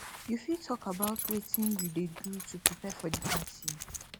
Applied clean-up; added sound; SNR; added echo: none; Zipper (clothing); 1 dB; none.